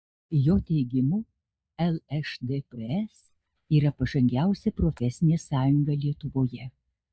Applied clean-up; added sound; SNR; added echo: neural mask model DeepFilterNet 3.